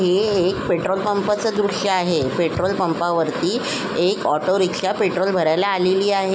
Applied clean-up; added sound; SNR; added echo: none; none; none; none.